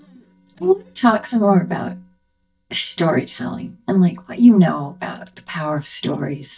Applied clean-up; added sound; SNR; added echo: neural mask model DeepFilterNet 3.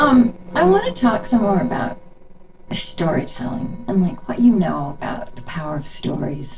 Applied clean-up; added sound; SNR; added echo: neural separator model SepFormer DNS4.